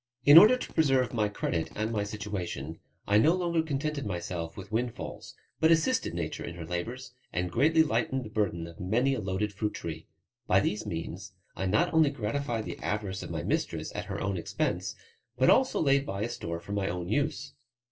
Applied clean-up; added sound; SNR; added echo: neural separator model SepFormer DNS4.